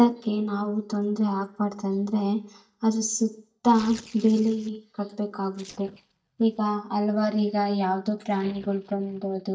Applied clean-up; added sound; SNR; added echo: neural mask model DeepFilterNet 3.